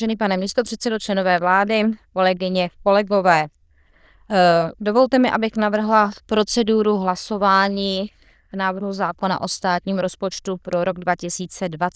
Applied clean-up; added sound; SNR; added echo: neural diffusion model UNIVERSE++.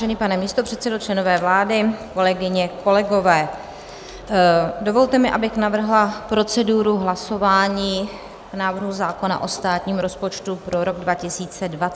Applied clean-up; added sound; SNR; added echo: none; none; none; none.